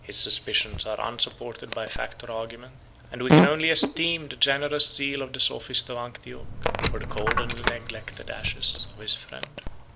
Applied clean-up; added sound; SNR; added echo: none; Fart + Coin (dropping); 1 dB; none.